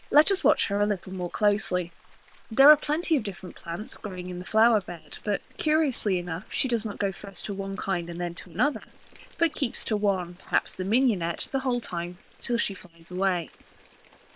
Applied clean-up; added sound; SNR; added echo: neural separator model SepFormer WHAM!.